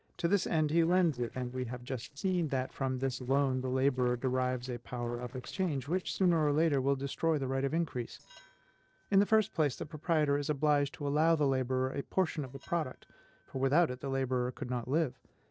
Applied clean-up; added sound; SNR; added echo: neural separator model SepFormer DNS4.